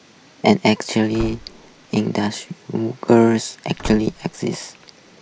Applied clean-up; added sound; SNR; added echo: none; Slam / Wood; 15 dB; none.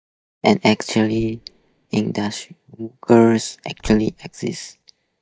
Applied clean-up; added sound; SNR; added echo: neural mask model DeepFilterNet 3.